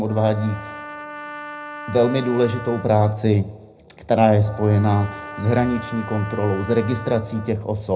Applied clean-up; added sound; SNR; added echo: none; Trumpet; 15 dB; reverberation time 0.4 s.